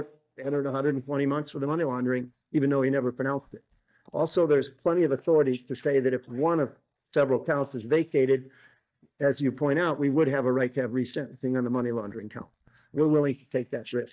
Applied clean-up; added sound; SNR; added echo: neural mask model DeepFilterNet 3.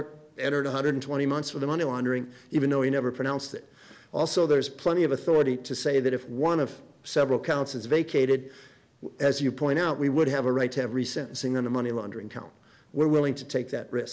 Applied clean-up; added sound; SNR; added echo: none; none; none; none.